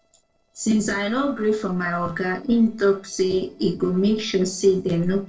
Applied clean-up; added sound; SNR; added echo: neural separator model SepFormer DNS4.